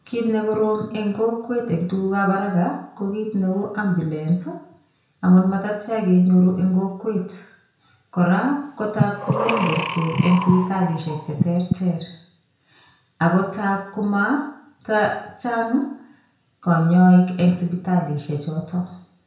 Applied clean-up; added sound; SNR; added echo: none; Breathing; 3 dB; reverberation time 0.5 s.